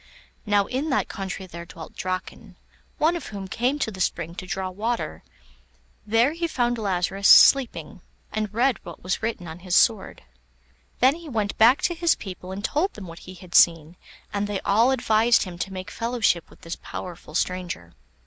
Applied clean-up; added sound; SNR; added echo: none; none; none; none.